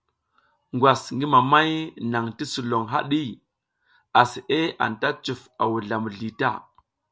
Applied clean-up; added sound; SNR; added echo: none; none; none; none.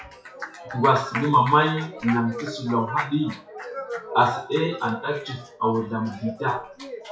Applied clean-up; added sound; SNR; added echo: classical method WPE with log-MMSE.